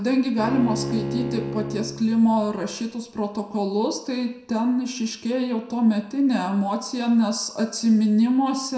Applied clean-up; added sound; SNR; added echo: none; Bowed string instrument; 8 dB; reverberation time 0.5 s.